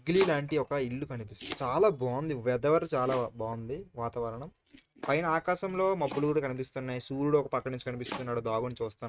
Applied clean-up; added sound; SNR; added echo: neural mask model RNNoise.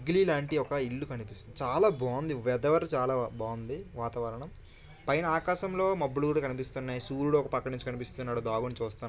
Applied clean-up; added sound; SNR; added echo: none; none; none; none.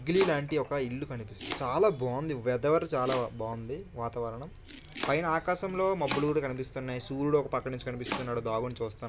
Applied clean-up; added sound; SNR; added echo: none; Domestic sounds, home sounds; 13 dB; none.